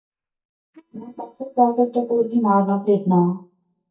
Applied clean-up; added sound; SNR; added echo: neural mask model DeepFilterNet 3.